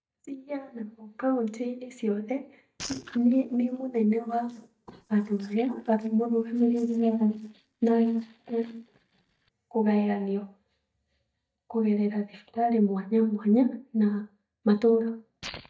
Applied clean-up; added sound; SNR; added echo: neural mask model DeepFilterNet 3.